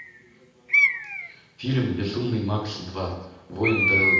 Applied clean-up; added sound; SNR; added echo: none; Bird; -2 dB; reverberation time 0.9 s.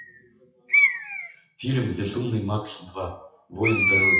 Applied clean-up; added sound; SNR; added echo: classical method WPE with log-MMSE.